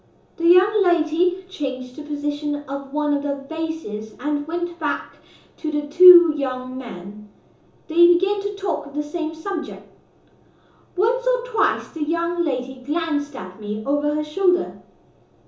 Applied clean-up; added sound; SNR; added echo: none; none; none; reverberation time 1.2 s.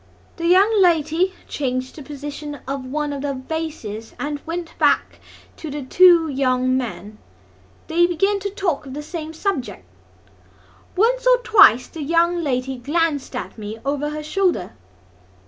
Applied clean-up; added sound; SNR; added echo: none; none; none; none.